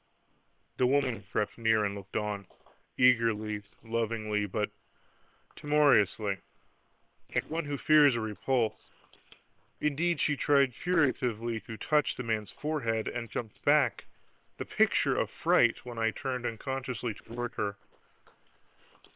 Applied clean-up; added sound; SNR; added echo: neural separator model SepFormer WHAM!.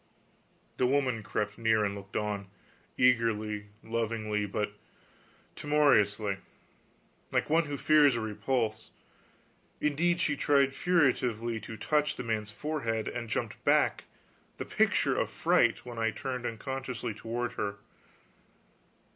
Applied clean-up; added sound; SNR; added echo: none; none; none; none.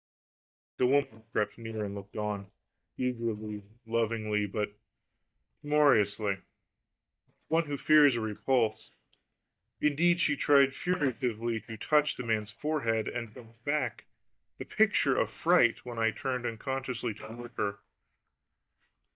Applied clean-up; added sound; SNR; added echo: neural mask model DeepFilterNet 3.